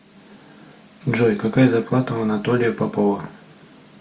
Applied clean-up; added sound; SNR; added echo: none; none; none; none.